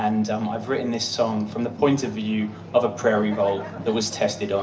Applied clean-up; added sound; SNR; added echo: none; none; none; none.